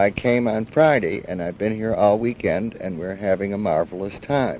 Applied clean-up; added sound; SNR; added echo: none; none; none; none.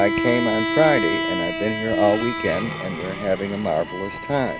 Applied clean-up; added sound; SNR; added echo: none; Bowed string instrument; 3 dB; none.